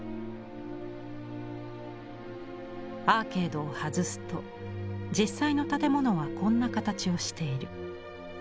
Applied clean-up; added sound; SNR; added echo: none; none; none; none.